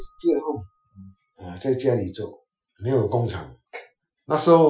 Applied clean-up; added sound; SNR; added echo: classical method Wiener filter.